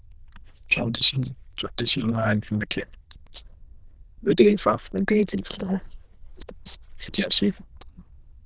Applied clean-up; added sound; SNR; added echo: neural diffusion model UNIVERSE++.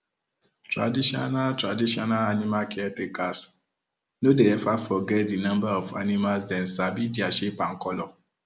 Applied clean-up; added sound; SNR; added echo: none; none; none; none.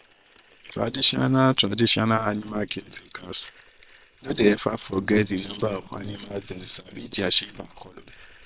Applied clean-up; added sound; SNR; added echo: neural separator model SepFormer WHAM!.